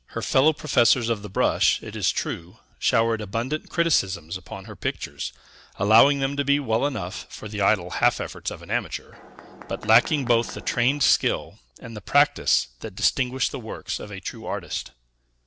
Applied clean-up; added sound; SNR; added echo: none; Mechanisms; 17 dB; none.